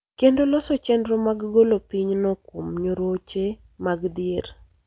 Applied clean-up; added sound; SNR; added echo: none; none; none; none.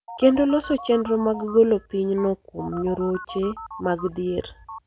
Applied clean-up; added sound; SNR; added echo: none; Telephone; 16 dB; none.